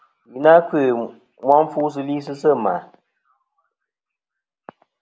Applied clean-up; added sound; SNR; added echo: none; none; none; none.